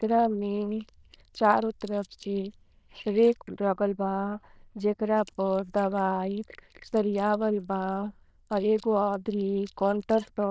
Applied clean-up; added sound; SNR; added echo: neural diffusion model UNIVERSE++.